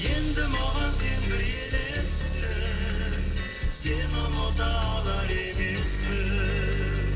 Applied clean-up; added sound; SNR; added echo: neural separator model SepFormer DNS4.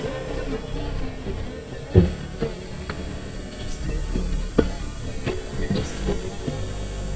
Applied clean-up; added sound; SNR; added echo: neural mask model DeepFilterNet 3.